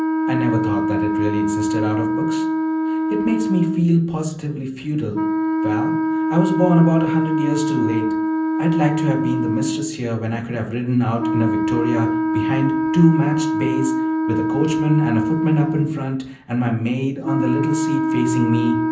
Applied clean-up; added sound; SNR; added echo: none; Wind instrument, woodwind instrument; 0 dB; reverberation time 0.6 s.